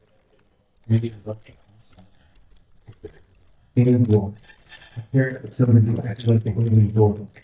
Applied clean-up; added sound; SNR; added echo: neural mask model DeepFilterNet 3.